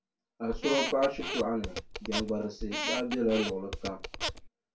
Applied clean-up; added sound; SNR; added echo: none; Squeak; 4 dB; reverberation time 0.2 s.